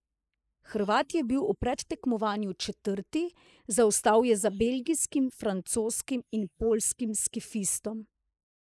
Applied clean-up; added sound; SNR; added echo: neural mask model Resemble Enhance denoiser.